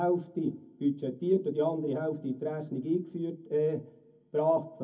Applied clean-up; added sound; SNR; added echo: none; none; none; reverberation time 0.3 s.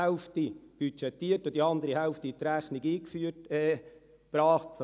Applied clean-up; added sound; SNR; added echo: none; none; none; none.